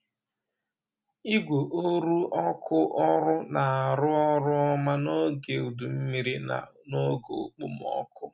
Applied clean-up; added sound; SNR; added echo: none; none; none; none.